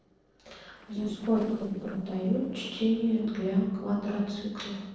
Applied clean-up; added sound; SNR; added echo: neural separator model SepFormer DNS4.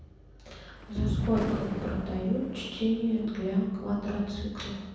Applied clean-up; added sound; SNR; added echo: none; Thunder; 10 dB; reverberation time 1.1 s.